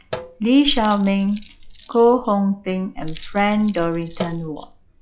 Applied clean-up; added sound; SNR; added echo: classical method log-MMSE.